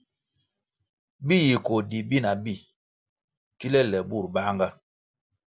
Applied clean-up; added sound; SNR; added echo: none; none; none; none.